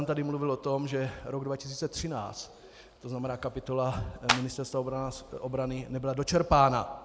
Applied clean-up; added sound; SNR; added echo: none; Clapping; -1 dB; none.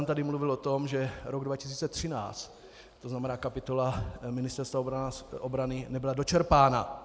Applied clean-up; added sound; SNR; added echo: none; none; none; none.